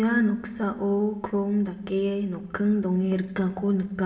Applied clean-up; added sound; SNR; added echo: none; none; none; reverberation time 0.9 s.